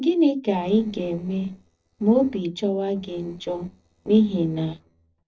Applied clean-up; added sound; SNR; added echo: neural separator model SepFormer DNS4.